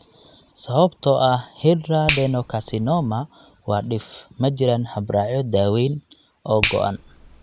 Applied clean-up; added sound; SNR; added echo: none; Finger snapping; 8 dB; none.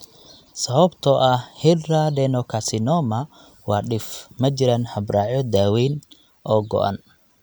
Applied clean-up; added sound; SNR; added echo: none; none; none; none.